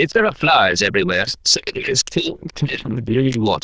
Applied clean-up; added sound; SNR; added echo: neural diffusion model UNIVERSE++.